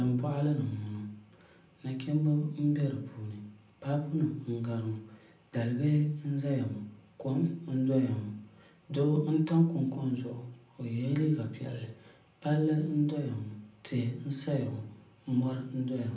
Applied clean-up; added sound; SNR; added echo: none; none; none; reverberation time 0.6 s.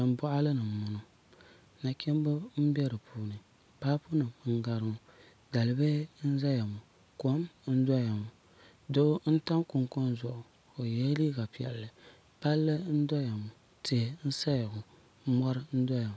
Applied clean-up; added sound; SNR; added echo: none; none; none; none.